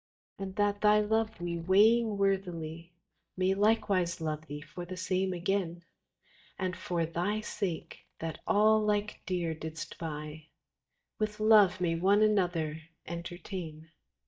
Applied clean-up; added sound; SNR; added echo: neural mask model DeepFilterNet 3.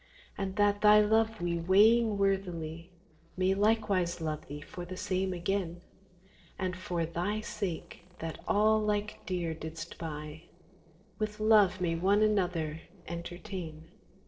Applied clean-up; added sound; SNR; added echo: neural separator model SepFormer DNS4.